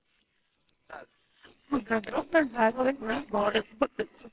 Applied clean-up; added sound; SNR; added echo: neural separator model SepFormer WHAMR!.